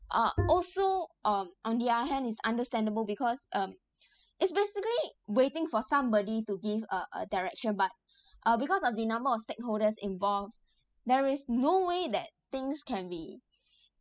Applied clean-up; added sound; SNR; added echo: classical method spectral subtraction.